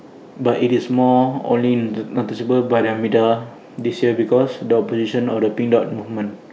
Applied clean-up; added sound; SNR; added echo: none; none; none; none.